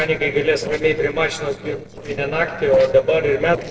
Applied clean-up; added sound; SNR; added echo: neural separator model SepFormer DNS4.